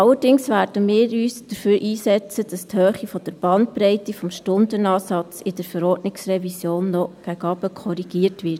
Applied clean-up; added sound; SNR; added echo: none; none; none; none.